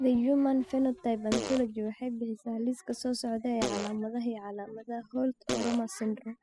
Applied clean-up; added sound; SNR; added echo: classical method spectral subtraction.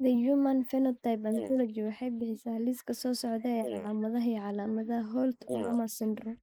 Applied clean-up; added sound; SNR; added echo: neural mask model Resemble Enhance denoiser.